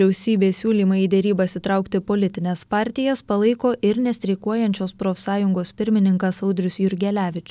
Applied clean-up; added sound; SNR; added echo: none; none; none; none.